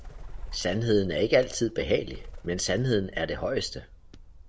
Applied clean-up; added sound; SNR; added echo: none; Bird; 14 dB; none.